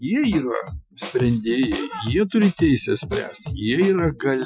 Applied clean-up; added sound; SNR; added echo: classical method Wiener filter.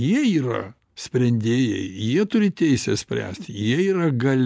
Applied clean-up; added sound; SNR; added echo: none; none; none; none.